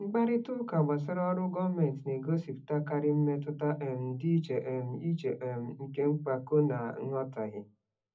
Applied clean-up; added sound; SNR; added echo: none; none; none; reverberation time 0.4 s.